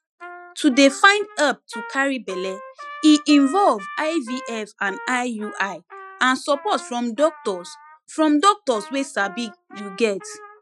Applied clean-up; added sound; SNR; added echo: classical method Wiener filter.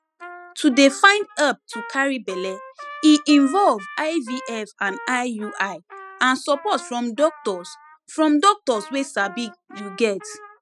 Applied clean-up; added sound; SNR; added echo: classical method spectral subtraction.